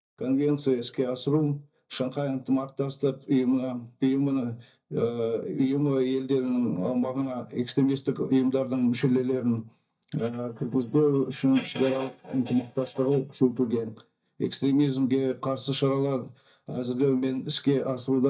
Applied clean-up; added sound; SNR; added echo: neural mask model DeepFilterNet 3.